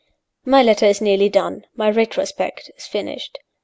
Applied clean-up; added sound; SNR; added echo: none; none; none; none.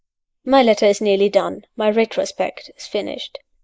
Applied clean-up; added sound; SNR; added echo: neural mask model Resemble Enhance denoiser.